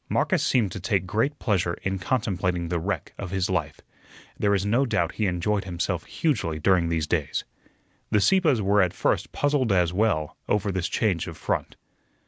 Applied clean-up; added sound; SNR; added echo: none; none; none; none.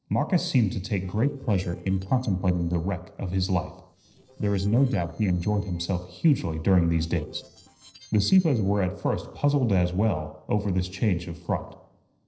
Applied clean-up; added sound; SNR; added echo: neural separator model SepFormer DNS4.